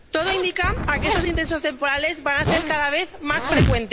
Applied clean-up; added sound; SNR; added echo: none; Wind + Zipper (clothing); 2 dB; none.